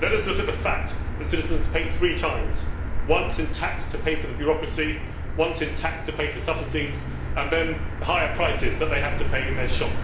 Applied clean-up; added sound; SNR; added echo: none; Motor vehicle (road); -1 dB; reverberation time 0.7 s.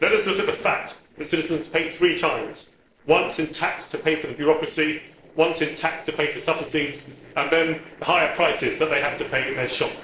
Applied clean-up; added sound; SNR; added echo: neural separator model SepFormer DNS4.